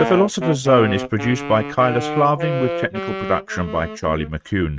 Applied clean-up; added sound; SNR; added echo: neural mask model RNNoise.